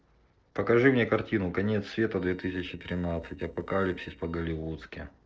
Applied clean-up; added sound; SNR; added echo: neural separator model SepFormer DNS4.